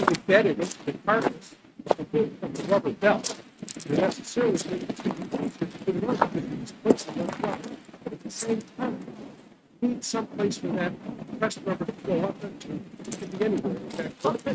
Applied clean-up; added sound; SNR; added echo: neural mask model RNNoise.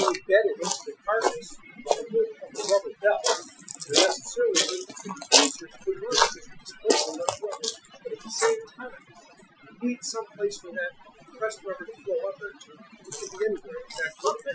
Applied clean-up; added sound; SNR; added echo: classical method Wiener filter.